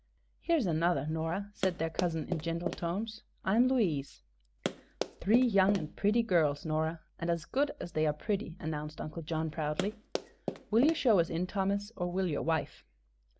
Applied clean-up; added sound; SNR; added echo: none; Run; 7 dB; none.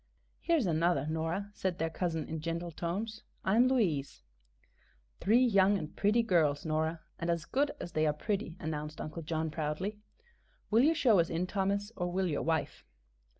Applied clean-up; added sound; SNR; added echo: none; none; none; none.